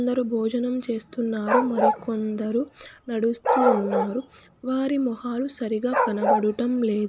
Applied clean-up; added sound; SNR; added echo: none; Bark; 2 dB; none.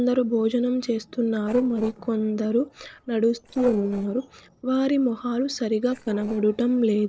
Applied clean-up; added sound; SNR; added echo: neural separator model SepFormer DNS4.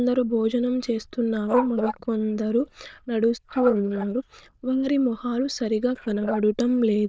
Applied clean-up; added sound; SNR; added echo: neural diffusion model UNIVERSE++.